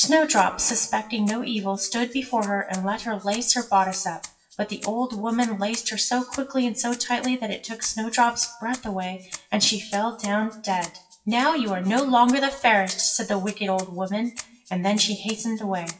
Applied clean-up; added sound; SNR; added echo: classical method WPE with log-MMSE.